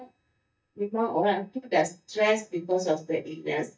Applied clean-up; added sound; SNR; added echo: neural mask model DeepFilterNet 3.